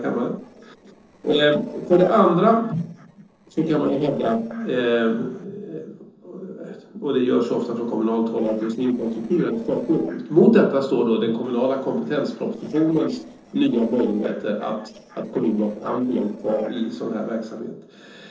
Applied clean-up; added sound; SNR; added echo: neural separator model SepFormer DNS4.